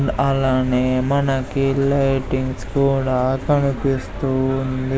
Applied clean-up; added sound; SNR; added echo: none; none; none; none.